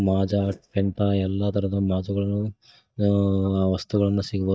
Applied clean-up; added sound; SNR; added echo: neural mask model DeepFilterNet 3.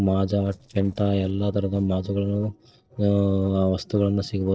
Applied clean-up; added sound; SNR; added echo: neural separator model SepFormer DNS4.